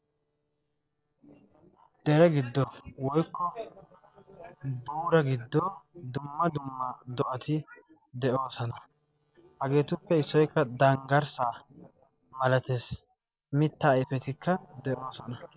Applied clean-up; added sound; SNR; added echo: neural separator model SepFormer DNS4.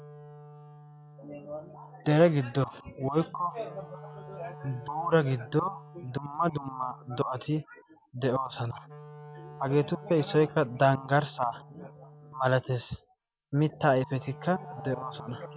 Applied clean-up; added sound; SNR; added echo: none; Wind instrument, woodwind instrument; 19 dB; none.